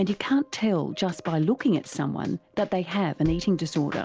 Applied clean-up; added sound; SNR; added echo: none; none; none; none.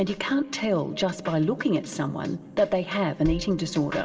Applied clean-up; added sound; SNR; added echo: none; none; none; reverberation time 2.9 s.